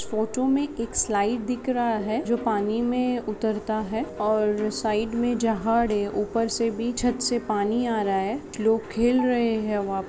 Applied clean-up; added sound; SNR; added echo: none; Snare drum + Telephone; 20 dB; none.